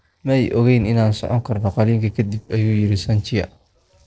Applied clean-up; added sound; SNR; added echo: neural separator model SepFormer DNS4.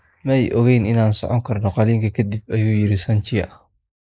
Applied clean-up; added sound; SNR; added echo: neural mask model Resemble Enhance denoiser.